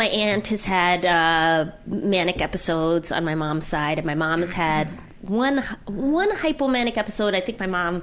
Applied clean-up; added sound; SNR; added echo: none; Breathing; 18 dB; none.